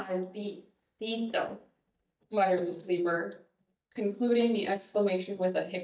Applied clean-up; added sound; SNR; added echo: neural mask model DeepFilterNet 3.